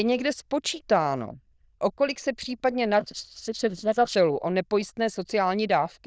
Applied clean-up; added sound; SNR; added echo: neural diffusion model UNIVERSE++.